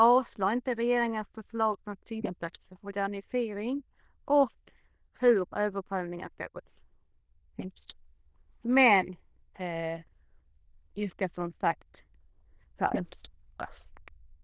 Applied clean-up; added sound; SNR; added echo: neural diffusion model UNIVERSE++.